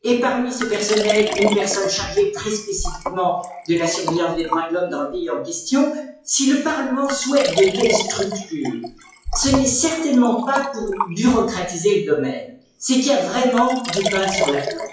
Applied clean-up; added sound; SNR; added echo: classical method WPE with log-MMSE.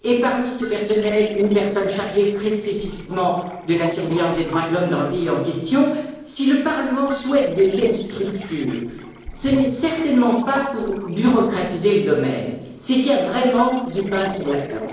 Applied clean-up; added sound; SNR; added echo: neural separator model SepFormer DNS4.